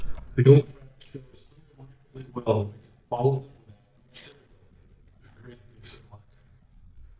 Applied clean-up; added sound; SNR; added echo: neural mask model DeepFilterNet 3.